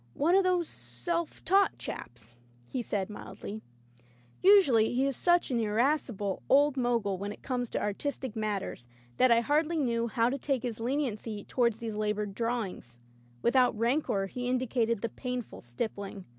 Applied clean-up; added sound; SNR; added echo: none; none; none; none.